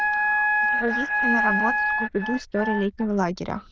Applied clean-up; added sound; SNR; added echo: neural diffusion model UNIVERSE++.